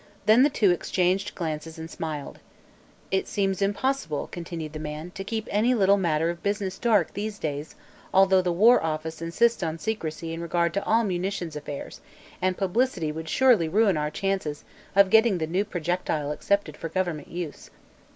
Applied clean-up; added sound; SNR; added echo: none; none; none; none.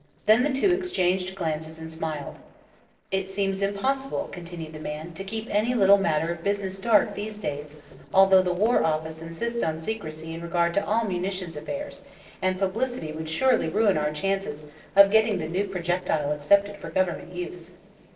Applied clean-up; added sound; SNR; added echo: neural separator model SepFormer DNS4.